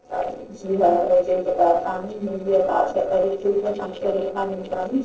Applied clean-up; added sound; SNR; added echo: neural separator model SepFormer DNS4.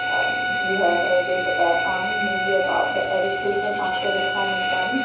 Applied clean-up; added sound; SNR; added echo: none; Bowed string instrument; -1 dB; reverberation time 1.2 s.